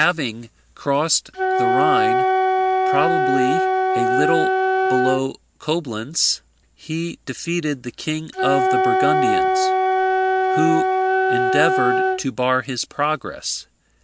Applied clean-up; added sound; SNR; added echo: none; Wind instrument, woodwind instrument; -4 dB; none.